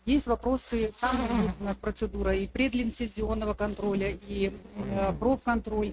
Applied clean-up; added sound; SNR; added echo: neural mask model RNNoise.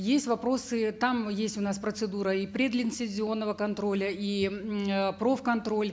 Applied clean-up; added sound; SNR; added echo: none; none; none; none.